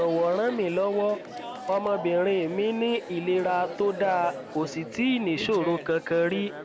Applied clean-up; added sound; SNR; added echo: none; Chatter; 12 dB; none.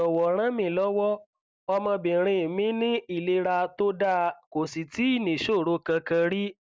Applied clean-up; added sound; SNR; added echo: none; none; none; none.